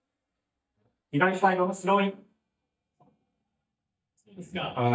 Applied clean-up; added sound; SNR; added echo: neural mask model DeepFilterNet 3.